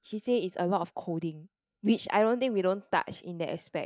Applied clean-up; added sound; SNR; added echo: neural mask model DeepFilterNet 3.